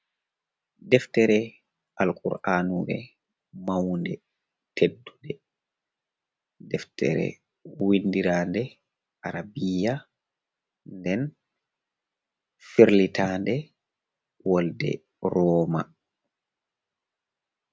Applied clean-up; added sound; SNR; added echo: none; none; none; none.